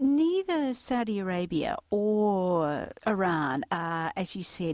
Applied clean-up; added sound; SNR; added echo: none; none; none; none.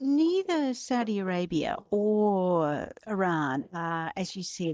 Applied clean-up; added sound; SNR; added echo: neural mask model DeepFilterNet 3.